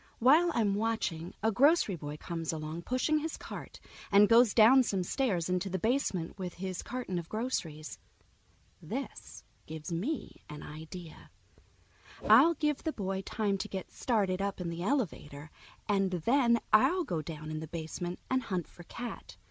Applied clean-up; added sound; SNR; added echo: none; Whoosh, swoosh, swish; 12 dB; none.